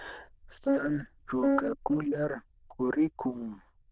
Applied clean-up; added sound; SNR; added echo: neural diffusion model UNIVERSE++.